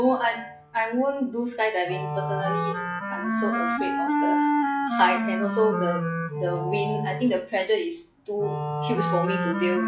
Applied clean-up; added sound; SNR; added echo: classical method log-MMSE.